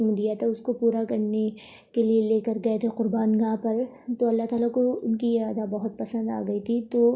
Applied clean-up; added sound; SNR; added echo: none; none; none; none.